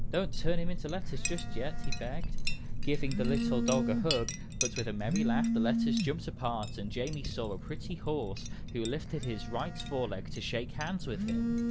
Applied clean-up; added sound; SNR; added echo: none; Chink, clink + Telephone; -4 dB; none.